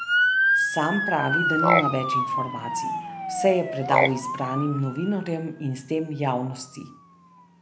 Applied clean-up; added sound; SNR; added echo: none; Frog + Motor vehicle (road) / Siren; -1 dB; none.